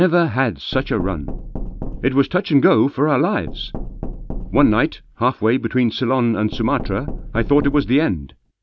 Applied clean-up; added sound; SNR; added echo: none; Knock; 10 dB; none.